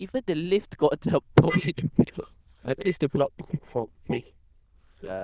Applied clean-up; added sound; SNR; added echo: neural diffusion model UNIVERSE++.